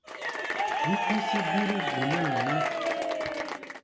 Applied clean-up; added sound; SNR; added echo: none; Applause / Crowd / Cheering; -4 dB; reverberation time 0.5 s.